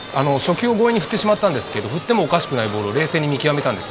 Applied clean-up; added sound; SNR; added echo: none; none; none; none.